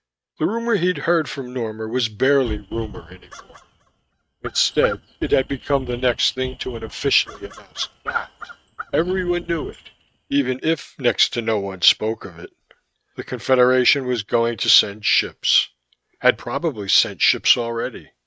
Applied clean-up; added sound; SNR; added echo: neural mask model RNNoise.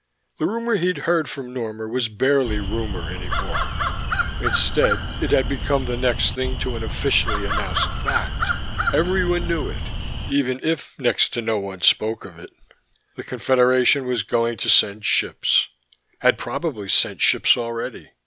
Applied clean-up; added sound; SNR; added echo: none; Crow; 1 dB; none.